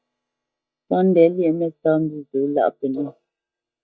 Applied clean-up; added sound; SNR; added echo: neural mask model DeepFilterNet 3.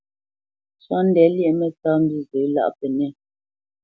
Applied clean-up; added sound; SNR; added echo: none; none; none; none.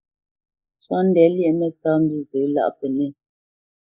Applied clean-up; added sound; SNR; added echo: neural mask model Resemble Enhance denoiser.